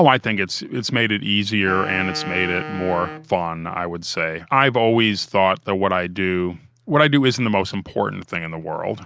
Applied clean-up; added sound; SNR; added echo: none; Wind instrument, woodwind instrument; 13 dB; none.